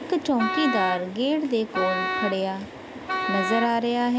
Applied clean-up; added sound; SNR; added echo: none; Wind instrument, woodwind instrument; 5 dB; none.